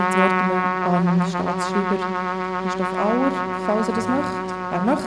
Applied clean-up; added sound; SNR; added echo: none; Trumpet; 0 dB; none.